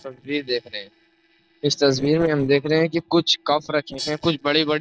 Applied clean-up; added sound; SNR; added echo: neural separator model SepFormer DNS4.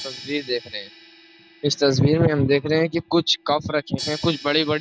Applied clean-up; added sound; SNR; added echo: none; Crash cymbal; 18 dB; none.